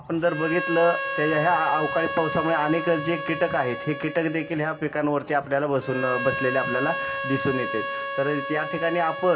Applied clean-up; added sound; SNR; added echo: none; Harmonica; 6 dB; reverberation time 1.5 s.